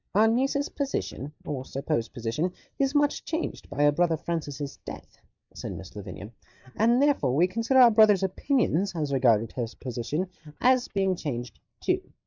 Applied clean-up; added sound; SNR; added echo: neural mask model Resemble Enhance denoiser.